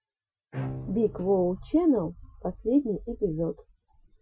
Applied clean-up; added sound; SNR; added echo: classical method Wiener filter.